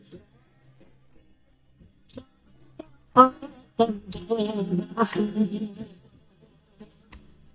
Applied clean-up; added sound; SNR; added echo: neural mask model DeepFilterNet 3.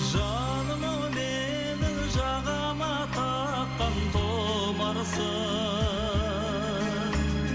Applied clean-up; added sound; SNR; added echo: none; none; none; none.